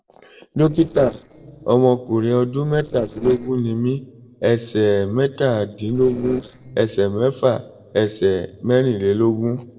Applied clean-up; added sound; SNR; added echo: neural separator model SepFormer DNS4.